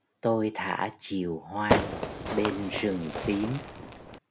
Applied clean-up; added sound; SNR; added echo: none; Fireworks; 0 dB; none.